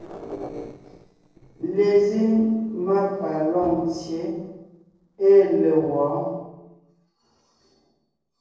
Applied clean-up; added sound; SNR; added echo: neural separator model SepFormer DNS4.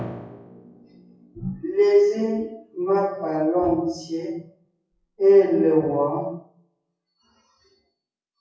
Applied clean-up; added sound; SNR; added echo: classical method WPE with log-MMSE.